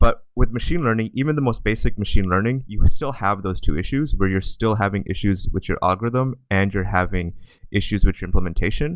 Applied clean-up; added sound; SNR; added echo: none; none; none; none.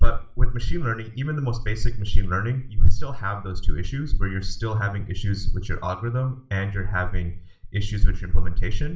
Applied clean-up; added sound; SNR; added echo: none; none; none; reverberation time 0.4 s.